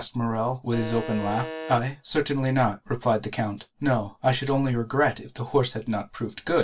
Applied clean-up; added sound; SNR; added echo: none; Alarm; 10 dB; reverberation time 0.1 s.